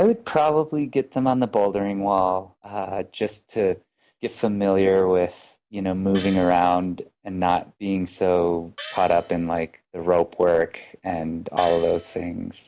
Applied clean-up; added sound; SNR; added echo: none; Gong; 17 dB; none.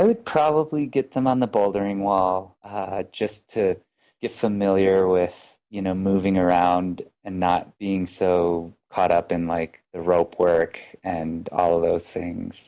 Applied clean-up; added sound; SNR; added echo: none; none; none; none.